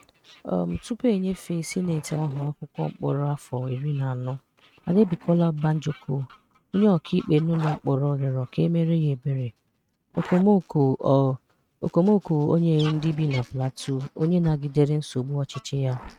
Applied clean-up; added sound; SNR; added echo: neural mask model RNNoise.